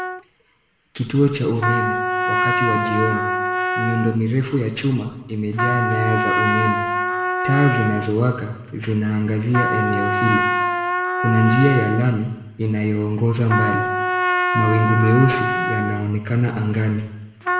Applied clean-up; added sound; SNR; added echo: none; Trumpet; 2 dB; reverberation time 1.0 s.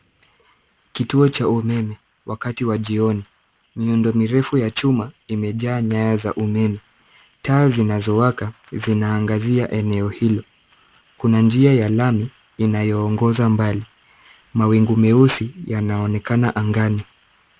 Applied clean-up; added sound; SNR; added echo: none; none; none; none.